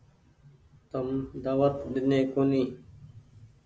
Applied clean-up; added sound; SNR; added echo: none; none; none; none.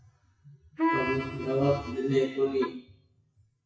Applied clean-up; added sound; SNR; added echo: classical method WPE with log-MMSE.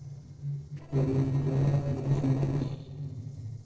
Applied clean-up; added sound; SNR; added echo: neural separator model SepFormer DNS4.